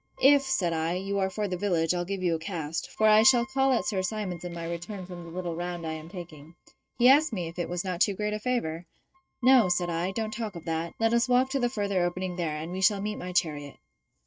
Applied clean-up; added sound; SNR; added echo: neural mask model RNNoise.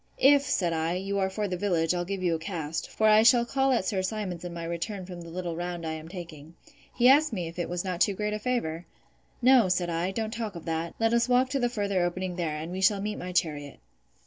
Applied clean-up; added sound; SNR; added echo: none; none; none; none.